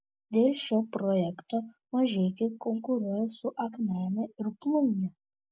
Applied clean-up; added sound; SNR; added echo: none; none; none; none.